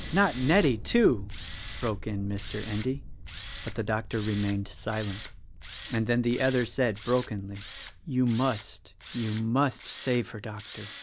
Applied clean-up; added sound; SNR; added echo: none; Thunder + Tools; 12 dB; none.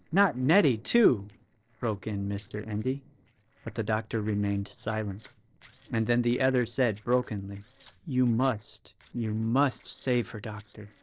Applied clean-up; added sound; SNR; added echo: neural separator model SepFormer DNS4.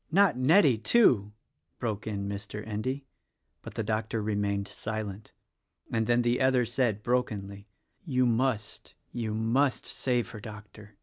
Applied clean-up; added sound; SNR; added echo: none; none; none; none.